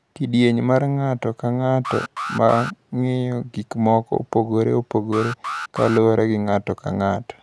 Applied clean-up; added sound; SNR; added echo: none; Alarm; 11 dB; none.